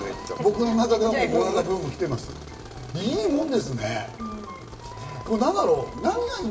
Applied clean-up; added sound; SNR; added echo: none; Tools; 18 dB; reverberation time 1.4 s.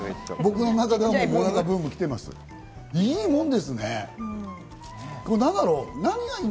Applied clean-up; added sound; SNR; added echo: none; none; none; none.